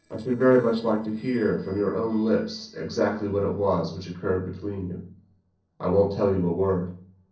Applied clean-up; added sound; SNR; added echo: neural separator model SepFormer DNS4.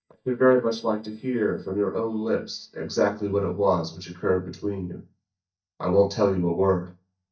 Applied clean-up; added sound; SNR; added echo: neural mask model DeepFilterNet 3.